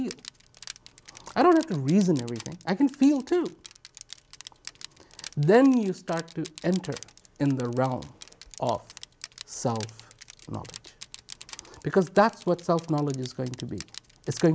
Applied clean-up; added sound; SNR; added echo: none; Crushing; 20 dB; none.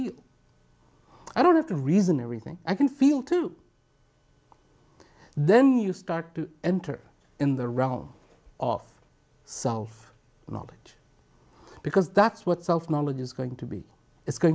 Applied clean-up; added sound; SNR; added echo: none; none; none; none.